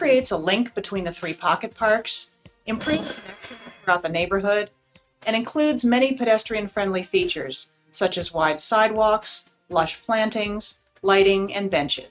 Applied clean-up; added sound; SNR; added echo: neural mask model RNNoise.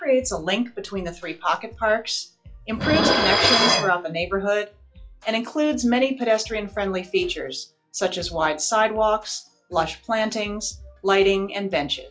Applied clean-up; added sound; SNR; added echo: classical method log-MMSE.